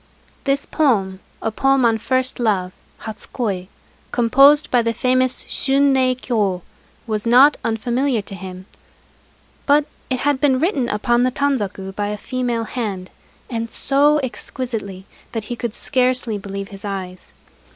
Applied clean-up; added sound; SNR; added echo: none; none; none; none.